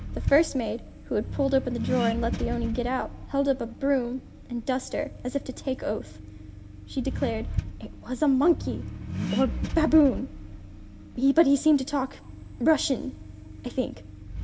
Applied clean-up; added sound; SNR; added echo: none; Accelerating, revving, vroom; 8 dB; reverberation time 0.6 s.